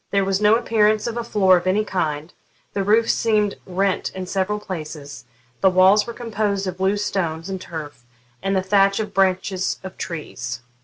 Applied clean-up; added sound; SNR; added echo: none; none; none; none.